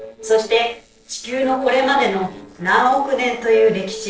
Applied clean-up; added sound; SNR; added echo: neural separator model SepFormer DNS4.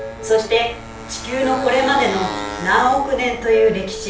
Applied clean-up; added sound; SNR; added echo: none; Motorcycle; 12 dB; reverberation time 0.3 s.